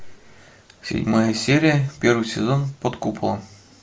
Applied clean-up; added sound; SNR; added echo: none; none; none; none.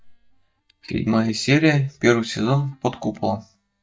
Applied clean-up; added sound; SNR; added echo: neural mask model DeepFilterNet 3.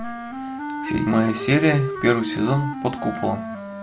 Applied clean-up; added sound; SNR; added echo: none; Wind instrument, woodwind instrument; 7 dB; none.